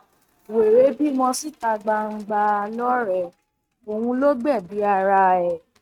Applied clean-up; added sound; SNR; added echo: neural mask model RNNoise.